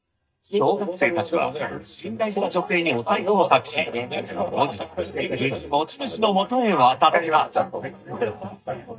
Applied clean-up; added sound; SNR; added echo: neural mask model DeepFilterNet 3.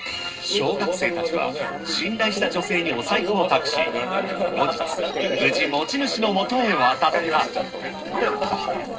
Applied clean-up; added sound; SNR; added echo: neural separator model SepFormer DNS4.